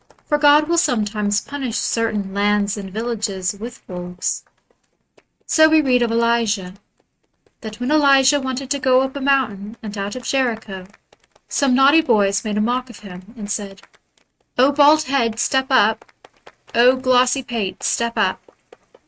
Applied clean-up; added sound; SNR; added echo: neural mask model RNNoise.